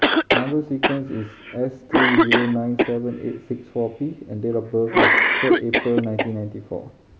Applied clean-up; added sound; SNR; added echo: none; Cough; -3 dB; none.